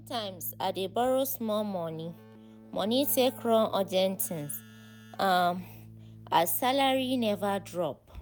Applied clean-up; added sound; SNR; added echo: none; Keyboard (musical); 20 dB; none.